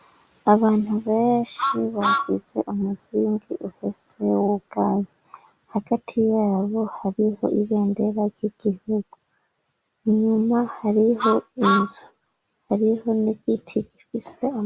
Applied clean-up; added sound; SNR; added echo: none; Truck; 4 dB; none.